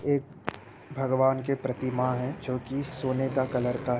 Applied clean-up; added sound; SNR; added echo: none; Zipper (clothing); 14 dB; none.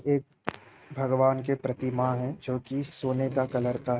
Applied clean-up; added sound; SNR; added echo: neural mask model RNNoise.